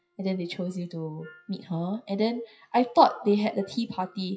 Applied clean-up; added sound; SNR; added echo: classical method WPE with log-MMSE.